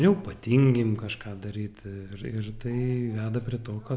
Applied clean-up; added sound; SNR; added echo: none; none; none; none.